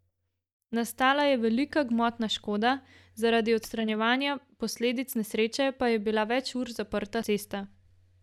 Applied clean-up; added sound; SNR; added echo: neural mask model DeepFilterNet 3.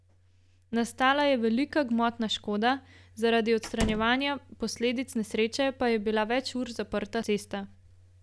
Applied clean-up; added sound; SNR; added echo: none; Slam; 7 dB; none.